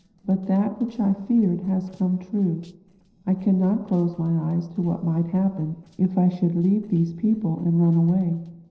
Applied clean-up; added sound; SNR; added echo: neural separator model SepFormer DNS4.